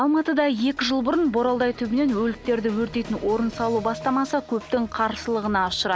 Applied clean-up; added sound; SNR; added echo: none; none; none; none.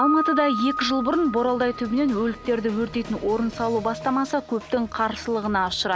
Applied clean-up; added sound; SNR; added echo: none; Piano; 9 dB; none.